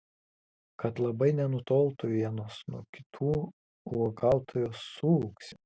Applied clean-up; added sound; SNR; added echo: none; none; none; none.